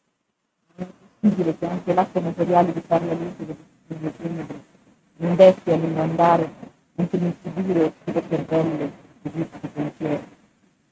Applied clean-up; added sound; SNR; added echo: neural mask model RNNoise.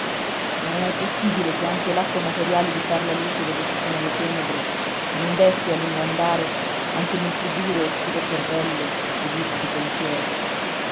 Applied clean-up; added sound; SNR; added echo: none; Water; -2 dB; none.